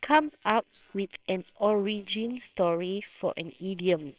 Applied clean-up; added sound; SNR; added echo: neural separator model SepFormer WHAMR!.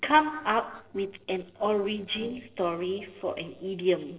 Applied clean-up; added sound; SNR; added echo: neural separator model SepFormer DNS4.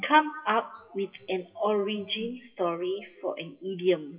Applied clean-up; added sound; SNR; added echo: classical method WPE with log-MMSE.